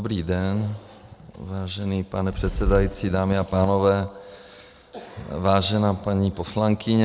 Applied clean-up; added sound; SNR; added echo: none; none; none; none.